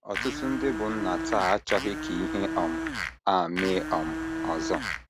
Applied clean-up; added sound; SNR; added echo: none; Domestic sounds, home sounds; 3 dB; none.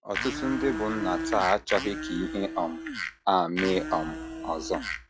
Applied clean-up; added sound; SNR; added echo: classical method log-MMSE.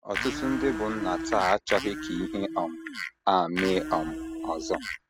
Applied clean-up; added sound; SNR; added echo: classical method spectral subtraction.